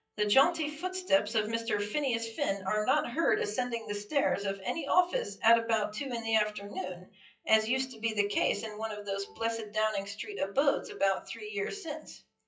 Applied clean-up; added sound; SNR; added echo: classical method WPE with log-MMSE.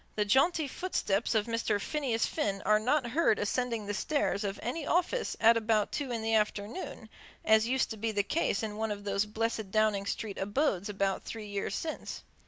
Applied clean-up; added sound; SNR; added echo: none; none; none; none.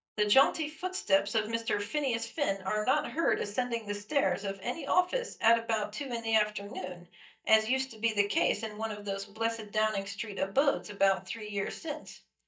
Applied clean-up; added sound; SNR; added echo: neural mask model DeepFilterNet 3.